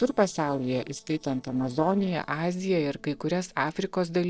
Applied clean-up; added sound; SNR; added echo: neural separator model SepFormer DNS4.